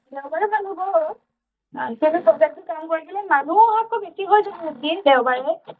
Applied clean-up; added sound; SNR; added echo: neural mask model DeepFilterNet 3.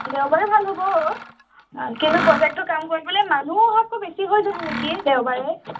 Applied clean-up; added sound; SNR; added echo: none; Mechanisms; 11 dB; reverberation time 0.4 s.